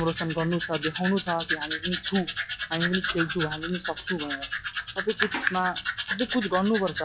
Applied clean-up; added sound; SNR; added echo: classical method log-MMSE.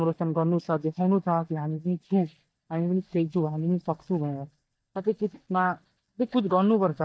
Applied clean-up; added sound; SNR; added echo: neural mask model DeepFilterNet 3.